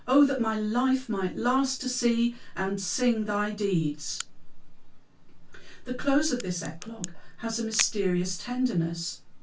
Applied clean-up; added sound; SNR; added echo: none; Crack; 14 dB; reverberation time 0.1 s.